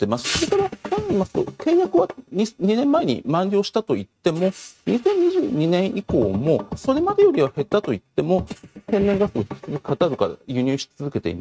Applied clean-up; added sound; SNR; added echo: neural mask model RNNoise.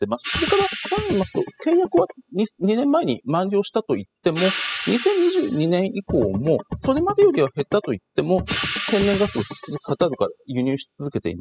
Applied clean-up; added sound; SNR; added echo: classical method spectral subtraction.